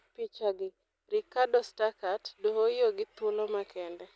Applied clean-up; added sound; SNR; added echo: none; none; none; none.